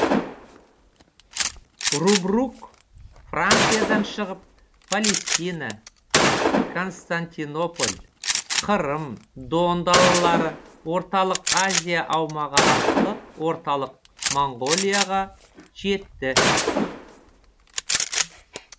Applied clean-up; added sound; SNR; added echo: none; Gunshot, gunfire; 0 dB; none.